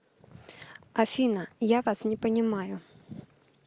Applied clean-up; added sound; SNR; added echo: none; none; none; none.